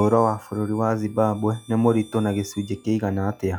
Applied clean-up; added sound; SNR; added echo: classical method log-MMSE.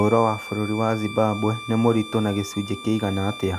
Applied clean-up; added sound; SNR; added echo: none; Bowed string instrument; 14 dB; none.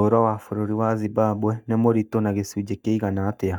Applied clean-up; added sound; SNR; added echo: neural mask model DeepFilterNet 3.